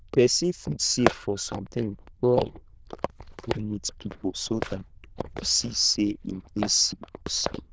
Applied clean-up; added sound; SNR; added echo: neural diffusion model UNIVERSE++.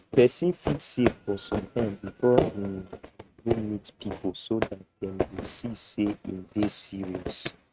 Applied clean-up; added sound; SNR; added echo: neural mask model RNNoise.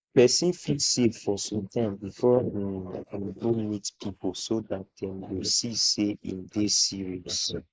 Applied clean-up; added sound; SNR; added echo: neural mask model Resemble Enhance denoiser.